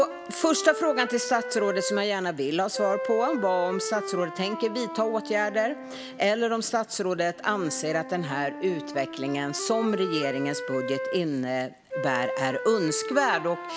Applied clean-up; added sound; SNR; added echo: none; Wind instrument, woodwind instrument; 8 dB; none.